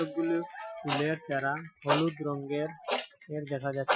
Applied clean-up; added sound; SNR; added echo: classical method Wiener filter.